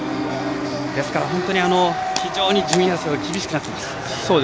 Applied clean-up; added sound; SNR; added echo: none; none; none; none.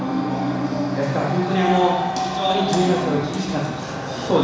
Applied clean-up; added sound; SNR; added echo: none; none; none; reverberation time 1.1 s.